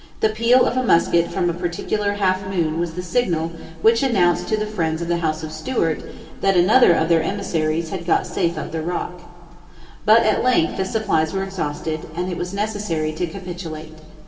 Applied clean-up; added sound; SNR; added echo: none; none; none; reverberation time 2.0 s.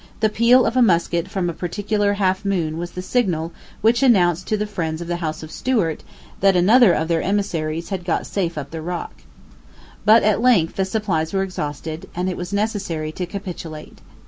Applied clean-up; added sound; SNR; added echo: none; none; none; none.